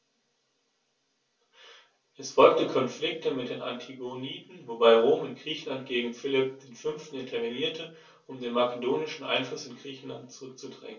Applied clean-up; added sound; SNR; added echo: none; none; none; reverberation time 0.1 s.